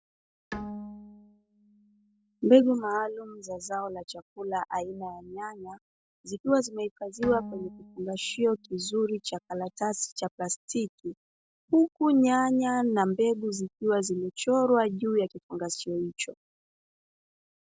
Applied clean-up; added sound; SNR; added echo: neural separator model SepFormer DNS4.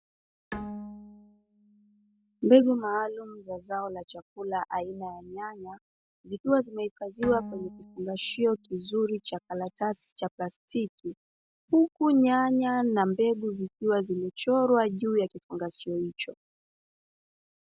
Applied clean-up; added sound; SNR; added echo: none; Bowed string instrument; 16 dB; none.